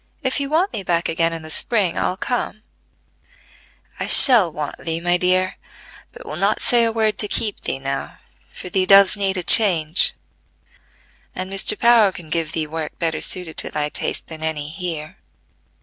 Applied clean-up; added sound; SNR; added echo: none; none; none; none.